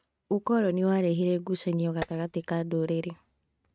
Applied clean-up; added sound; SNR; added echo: neural mask model RNNoise.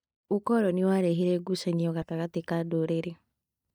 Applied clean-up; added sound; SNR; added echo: neural mask model DeepFilterNet 3.